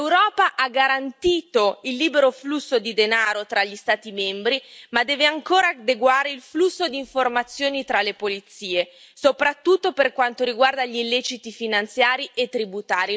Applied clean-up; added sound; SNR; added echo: none; none; none; none.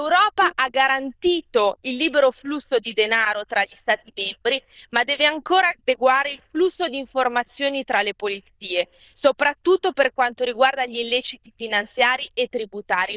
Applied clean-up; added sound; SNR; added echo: neural diffusion model UNIVERSE++.